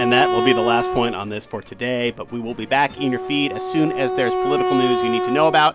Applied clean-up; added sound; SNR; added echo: none; Wind instrument, woodwind instrument; 3 dB; none.